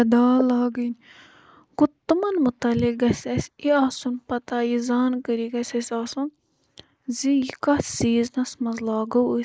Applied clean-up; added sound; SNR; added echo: neural mask model Resemble Enhance denoiser.